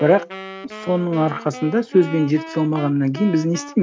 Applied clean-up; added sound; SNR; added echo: none; Wind instrument, woodwind instrument; 15 dB; none.